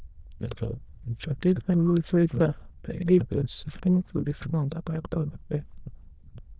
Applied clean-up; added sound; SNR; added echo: neural diffusion model UNIVERSE++.